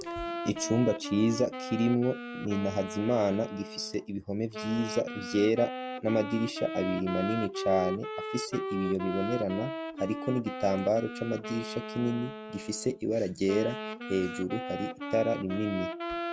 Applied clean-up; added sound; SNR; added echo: none; Wind instrument, woodwind instrument; 7 dB; none.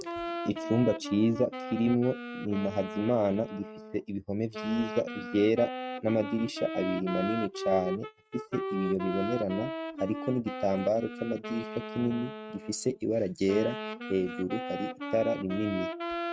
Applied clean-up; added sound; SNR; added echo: neural mask model RNNoise.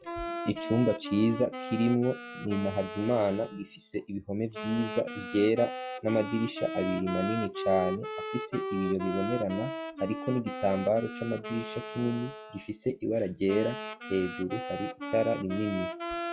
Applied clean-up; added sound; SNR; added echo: classical method log-MMSE.